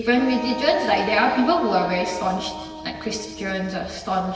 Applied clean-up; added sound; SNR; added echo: none; Wind instrument, woodwind instrument; 11 dB; reverberation time 1.4 s.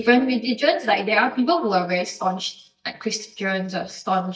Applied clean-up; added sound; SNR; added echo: neural mask model DeepFilterNet 3.